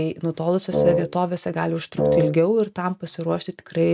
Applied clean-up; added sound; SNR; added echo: neural mask model RNNoise.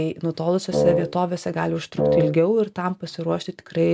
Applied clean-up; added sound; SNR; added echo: none; Wind instrument, woodwind instrument; -1 dB; none.